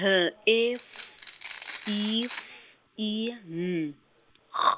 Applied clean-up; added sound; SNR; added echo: none; Domestic sounds, home sounds; 14 dB; none.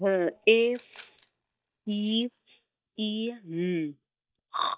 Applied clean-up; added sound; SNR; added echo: neural mask model DeepFilterNet 3.